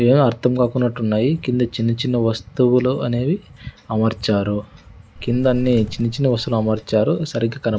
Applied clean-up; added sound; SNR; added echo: none; Bird; 15 dB; none.